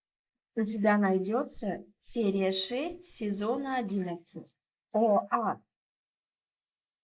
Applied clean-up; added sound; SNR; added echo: neural mask model Resemble Enhance denoiser.